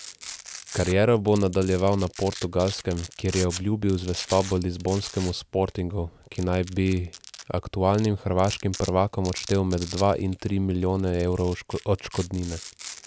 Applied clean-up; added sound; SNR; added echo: none; Domestic sounds, home sounds; 16 dB; none.